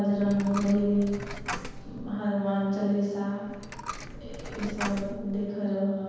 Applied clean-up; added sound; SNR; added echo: none; Coin (dropping); 10 dB; reverberation time 1.2 s.